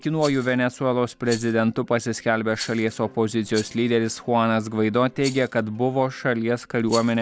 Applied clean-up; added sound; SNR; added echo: none; Rattle; 19 dB; none.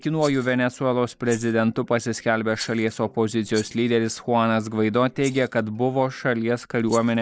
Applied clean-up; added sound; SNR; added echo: neural mask model Resemble Enhance denoiser.